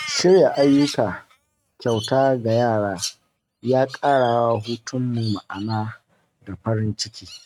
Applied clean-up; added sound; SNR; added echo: neural mask model RNNoise.